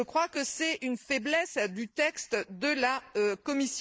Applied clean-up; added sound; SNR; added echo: neural mask model Resemble Enhance denoiser.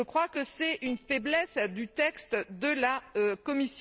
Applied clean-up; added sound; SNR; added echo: neural separator model SepFormer DNS4.